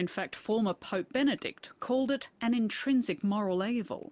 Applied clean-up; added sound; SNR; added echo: none; none; none; none.